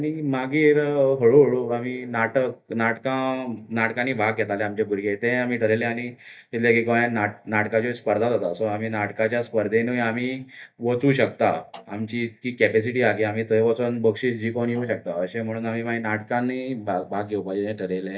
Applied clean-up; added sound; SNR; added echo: neural mask model DeepFilterNet 3.